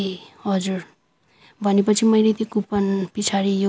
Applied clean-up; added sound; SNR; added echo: none; none; none; none.